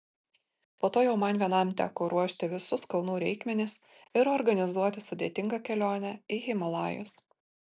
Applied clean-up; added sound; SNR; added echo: none; none; none; none.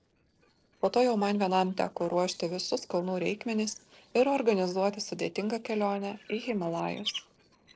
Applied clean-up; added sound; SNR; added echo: neural separator model SepFormer DNS4.